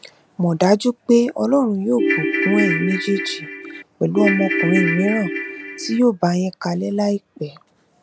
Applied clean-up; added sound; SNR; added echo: none; Ringtone / Keyboard (musical); 1 dB; none.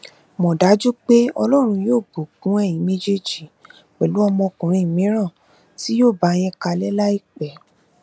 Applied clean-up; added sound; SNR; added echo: none; none; none; none.